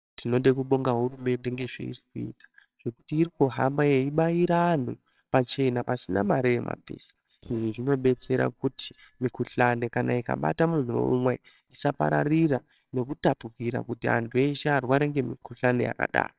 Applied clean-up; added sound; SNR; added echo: neural separator model SepFormer WHAMR!.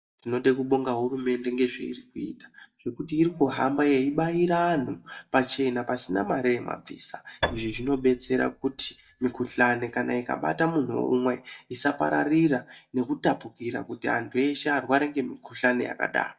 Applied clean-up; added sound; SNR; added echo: neural mask model DeepFilterNet 3.